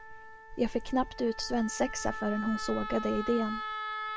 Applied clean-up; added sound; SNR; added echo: none; Wind instrument, woodwind instrument; 8 dB; none.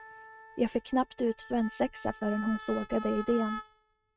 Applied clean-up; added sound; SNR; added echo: neural mask model RNNoise.